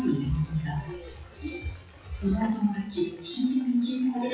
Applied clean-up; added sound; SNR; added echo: classical method WPE with log-MMSE.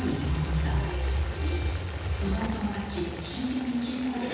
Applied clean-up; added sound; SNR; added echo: none; Boiling; 12 dB; reverberation time 1.1 s.